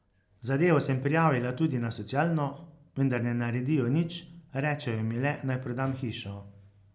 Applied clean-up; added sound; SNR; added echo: none; none; none; none.